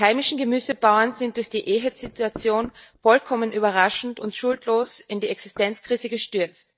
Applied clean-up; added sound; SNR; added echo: neural mask model DeepFilterNet 3.